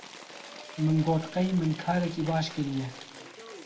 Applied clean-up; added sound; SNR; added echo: none; Applause / Crowd / Cheering; 15 dB; reverberation time 0.4 s.